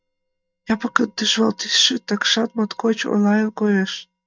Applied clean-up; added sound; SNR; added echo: neural mask model DeepFilterNet 3.